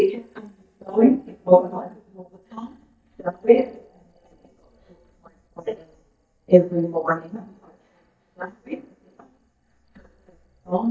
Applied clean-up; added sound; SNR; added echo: neural mask model DeepFilterNet 3.